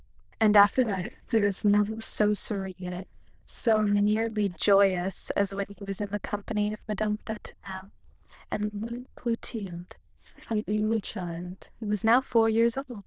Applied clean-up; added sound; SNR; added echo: neural diffusion model UNIVERSE++.